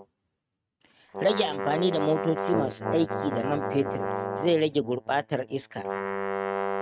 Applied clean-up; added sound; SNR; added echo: neural mask model RNNoise.